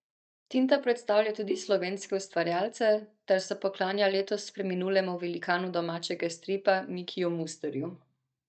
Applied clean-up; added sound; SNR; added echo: neural mask model DeepFilterNet 3.